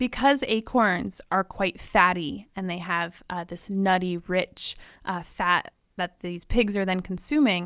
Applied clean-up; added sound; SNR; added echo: none; none; none; none.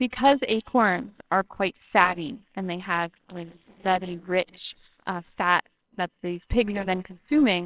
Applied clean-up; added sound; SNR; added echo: neural separator model SepFormer WHAMR!.